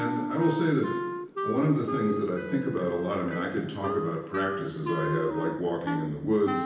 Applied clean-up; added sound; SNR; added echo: none; Wind instrument, woodwind instrument; 5 dB; reverberation time 0.9 s.